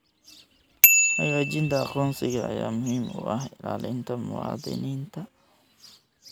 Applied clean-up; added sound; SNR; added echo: none; Bicycle bell; -3 dB; none.